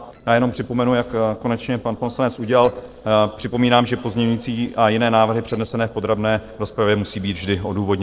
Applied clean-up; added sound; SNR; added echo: neural separator model SepFormer DNS4.